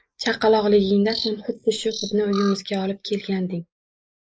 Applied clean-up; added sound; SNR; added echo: neural mask model Resemble Enhance denoiser.